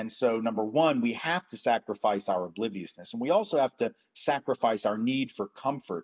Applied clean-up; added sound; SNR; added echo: none; none; none; none.